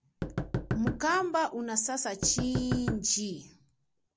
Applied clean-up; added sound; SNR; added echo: none; Knock; 5 dB; none.